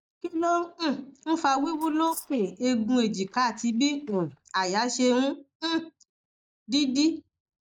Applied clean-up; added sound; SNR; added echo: neural mask model DeepFilterNet 3.